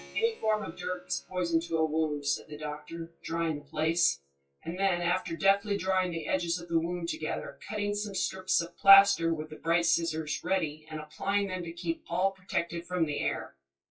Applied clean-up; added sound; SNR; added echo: classical method WPE with log-MMSE.